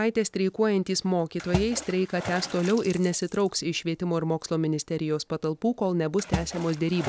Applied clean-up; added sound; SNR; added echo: none; Water / Splash, splatter; 12 dB; none.